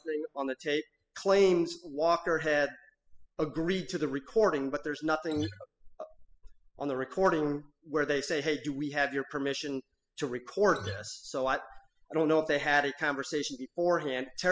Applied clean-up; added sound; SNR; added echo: classical method spectral subtraction.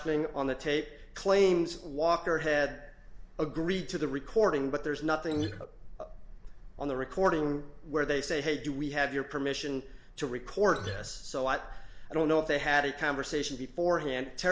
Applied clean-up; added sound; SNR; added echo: none; Acoustic guitar; 9 dB; none.